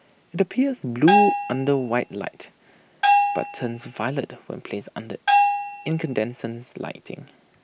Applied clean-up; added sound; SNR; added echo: none; Bell; -3 dB; none.